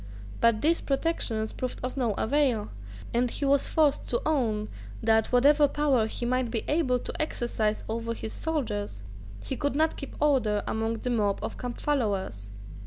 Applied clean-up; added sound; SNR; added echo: none; none; none; none.